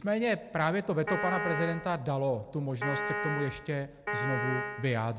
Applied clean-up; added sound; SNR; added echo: none; Piano; 3 dB; none.